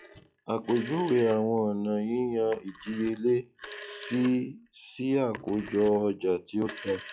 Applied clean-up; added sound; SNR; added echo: classical method log-MMSE.